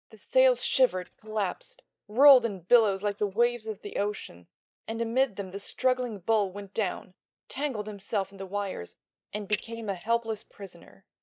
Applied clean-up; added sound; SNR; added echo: neural mask model DeepFilterNet 3.